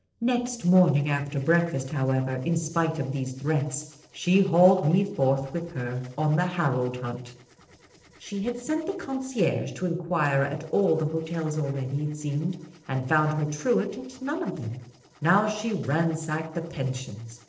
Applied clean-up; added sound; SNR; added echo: neural separator model SepFormer DNS4.